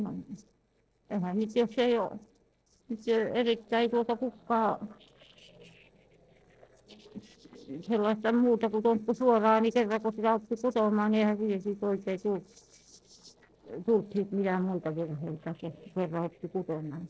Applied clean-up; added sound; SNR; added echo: neural separator model SepFormer DNS4.